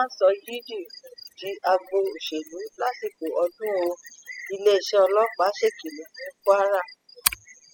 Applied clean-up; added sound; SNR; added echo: classical method spectral subtraction.